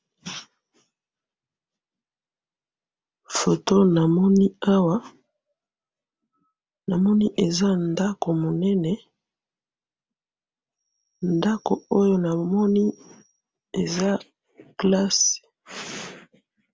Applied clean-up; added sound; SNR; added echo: none; none; none; none.